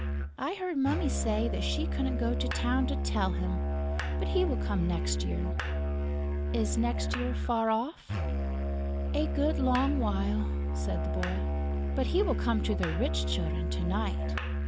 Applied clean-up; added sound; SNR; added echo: none; Musical instrument; -3 dB; none.